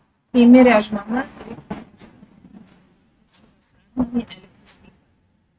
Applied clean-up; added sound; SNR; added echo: neural mask model RNNoise.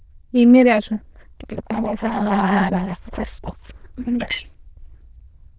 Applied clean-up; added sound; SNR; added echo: neural diffusion model UNIVERSE++.